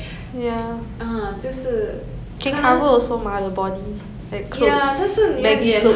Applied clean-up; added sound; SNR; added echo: none; none; none; none.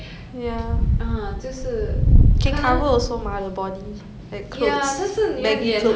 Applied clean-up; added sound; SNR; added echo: none; Wind; -5 dB; none.